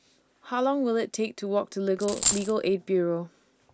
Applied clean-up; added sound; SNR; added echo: none; Coin (dropping); 0 dB; none.